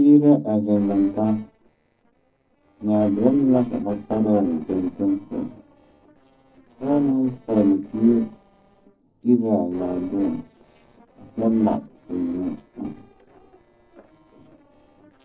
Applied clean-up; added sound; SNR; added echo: neural separator model SepFormer DNS4.